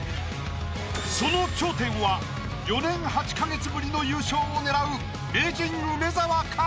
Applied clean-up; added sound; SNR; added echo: none; none; none; none.